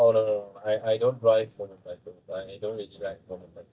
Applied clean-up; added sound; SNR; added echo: neural mask model DeepFilterNet 3.